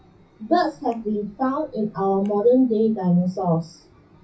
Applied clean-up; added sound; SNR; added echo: classical method WPE with log-MMSE.